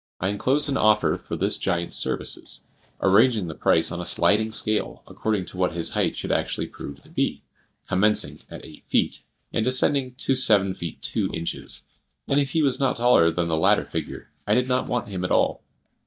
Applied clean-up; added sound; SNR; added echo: neural mask model DeepFilterNet 3.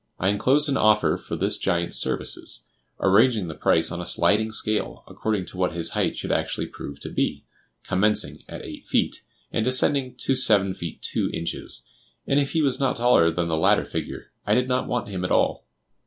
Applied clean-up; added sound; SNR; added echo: none; none; none; none.